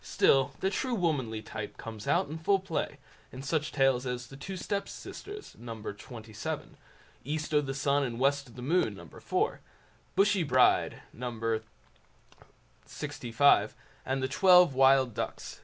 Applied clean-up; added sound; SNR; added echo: none; none; none; none.